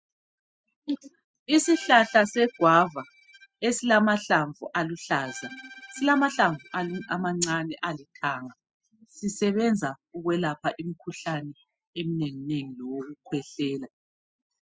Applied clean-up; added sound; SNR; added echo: classical method spectral subtraction.